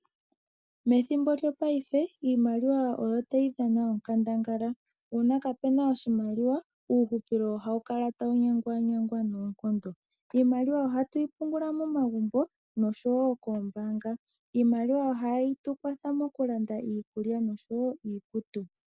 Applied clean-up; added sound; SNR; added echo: none; none; none; none.